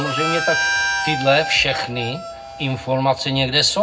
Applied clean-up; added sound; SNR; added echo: none; Harmonica; 4 dB; reverberation time 0.3 s.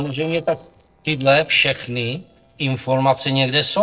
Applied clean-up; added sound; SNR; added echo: neural separator model SepFormer DNS4.